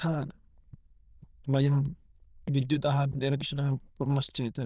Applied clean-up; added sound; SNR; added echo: neural diffusion model UNIVERSE++.